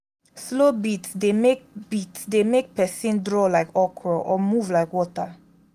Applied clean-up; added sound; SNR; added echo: none; none; none; none.